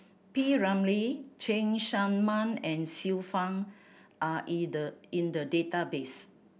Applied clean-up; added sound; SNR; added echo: none; none; none; none.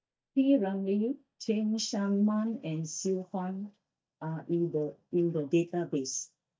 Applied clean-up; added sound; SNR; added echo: neural mask model DeepFilterNet 3.